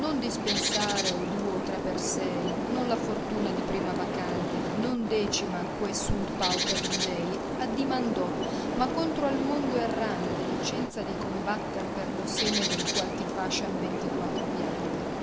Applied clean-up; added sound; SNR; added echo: none; Bird; -2 dB; none.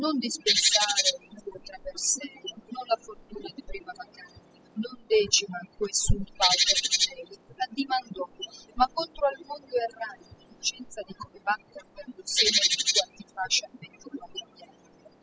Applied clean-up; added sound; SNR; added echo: classical method spectral subtraction.